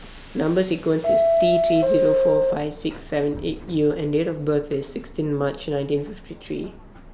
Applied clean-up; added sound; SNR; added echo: none; Subway, metro, underground; 0 dB; none.